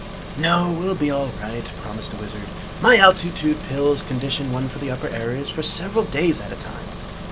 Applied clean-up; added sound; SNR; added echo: none; Engine; 10 dB; none.